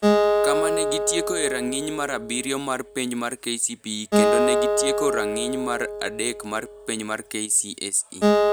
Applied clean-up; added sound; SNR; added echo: none; Acoustic guitar; -3 dB; none.